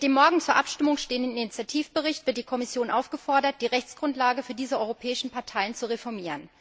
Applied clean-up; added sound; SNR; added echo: none; none; none; none.